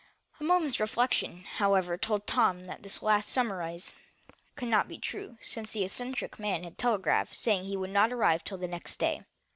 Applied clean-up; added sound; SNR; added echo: none; none; none; none.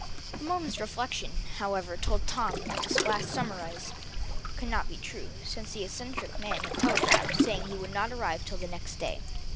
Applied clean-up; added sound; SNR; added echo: none; Waves, surf; -3 dB; none.